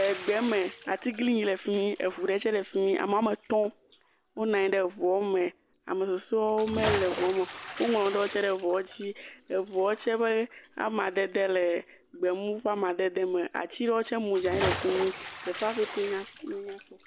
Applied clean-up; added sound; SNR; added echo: none; Bathtub (filling or washing) / Splash, splatter; 12 dB; none.